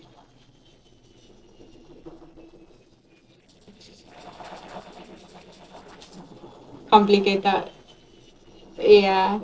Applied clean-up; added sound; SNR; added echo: neural separator model SepFormer DNS4.